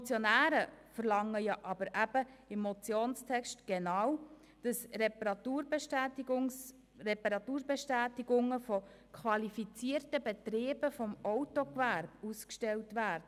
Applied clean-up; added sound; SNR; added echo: none; none; none; none.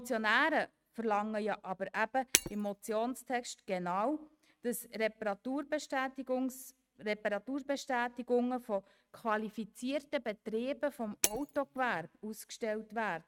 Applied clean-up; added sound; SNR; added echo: neural mask model RNNoise.